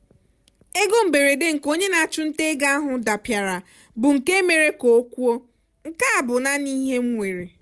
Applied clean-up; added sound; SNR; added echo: none; none; none; none.